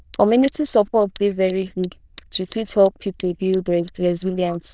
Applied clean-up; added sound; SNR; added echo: neural diffusion model UNIVERSE++.